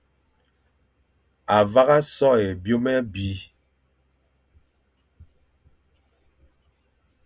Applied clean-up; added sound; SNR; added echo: none; none; none; none.